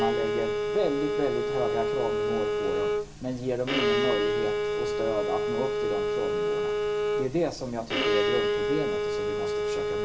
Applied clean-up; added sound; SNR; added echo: none; Bowed string instrument; -5 dB; reverberation time 0.4 s.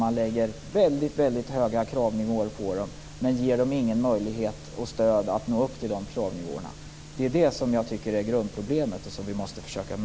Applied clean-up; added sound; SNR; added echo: none; none; none; none.